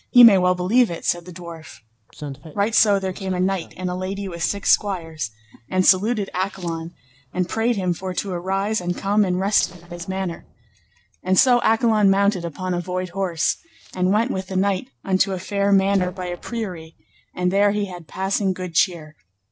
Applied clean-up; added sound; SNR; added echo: neural separator model SepFormer DNS4.